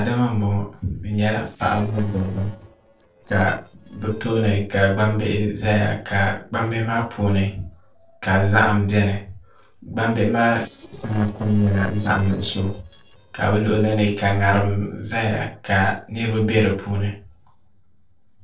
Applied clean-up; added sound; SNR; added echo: neural separator model SepFormer DNS4.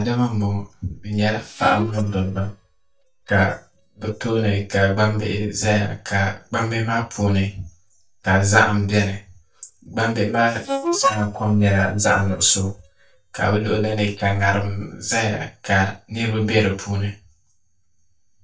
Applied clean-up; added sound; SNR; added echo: neural mask model DeepFilterNet 3.